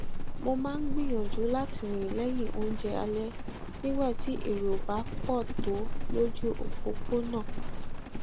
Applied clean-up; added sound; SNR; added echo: none; Livestock, farm animals, working animals; -3 dB; none.